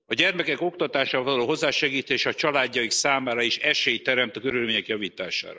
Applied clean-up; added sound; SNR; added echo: neural mask model Resemble Enhance denoiser.